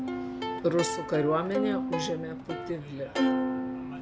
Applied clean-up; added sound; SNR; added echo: none; Plucked string instrument; 0 dB; none.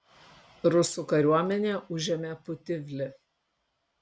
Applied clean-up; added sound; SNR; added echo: none; none; none; none.